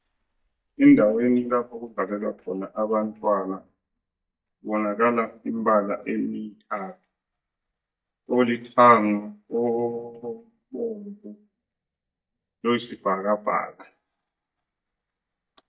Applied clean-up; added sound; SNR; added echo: neural mask model DeepFilterNet 3.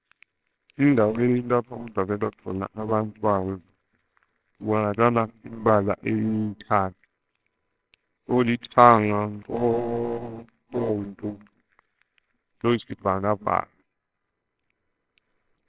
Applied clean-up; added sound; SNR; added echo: neural separator model SepFormer WHAMR!.